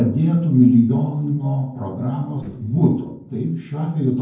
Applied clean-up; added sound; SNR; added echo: neural separator model SepFormer DNS4.